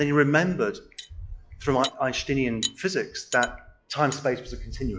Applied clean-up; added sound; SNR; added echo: classical method log-MMSE.